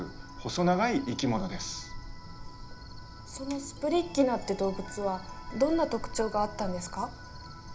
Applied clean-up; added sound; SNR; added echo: none; Cricket; 11 dB; reverberation time 0.4 s.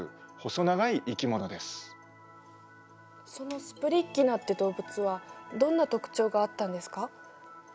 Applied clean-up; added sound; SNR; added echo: none; none; none; none.